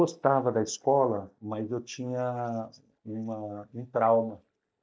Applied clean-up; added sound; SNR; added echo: neural mask model DeepFilterNet 3.